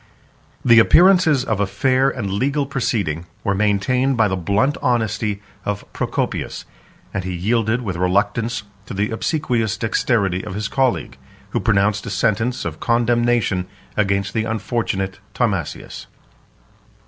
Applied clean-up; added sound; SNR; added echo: none; none; none; none.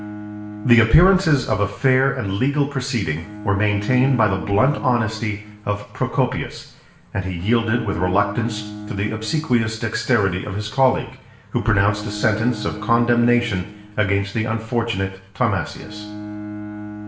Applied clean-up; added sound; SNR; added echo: none; Bowed string instrument; 13 dB; reverberation time 0.7 s.